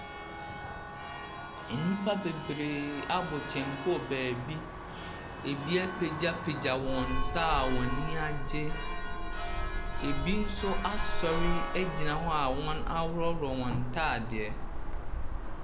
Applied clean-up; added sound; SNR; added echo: none; Church bell; -1 dB; none.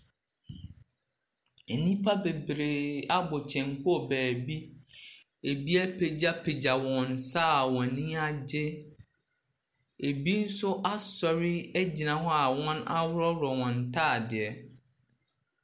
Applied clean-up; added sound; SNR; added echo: none; none; none; none.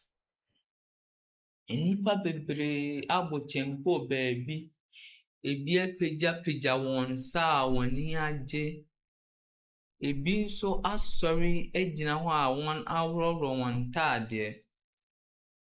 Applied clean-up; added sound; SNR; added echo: neural mask model Resemble Enhance denoiser.